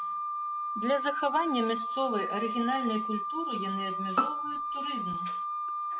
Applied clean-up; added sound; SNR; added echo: none; Bowed string instrument + Wind instrument, woodwind instrument; 0 dB; none.